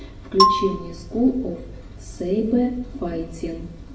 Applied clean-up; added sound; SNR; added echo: none; Marimba, xylophone; -1 dB; reverberation time 0.6 s.